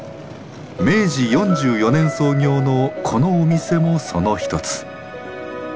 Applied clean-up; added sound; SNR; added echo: none; none; none; none.